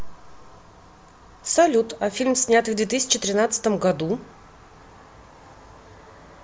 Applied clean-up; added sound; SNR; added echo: none; none; none; none.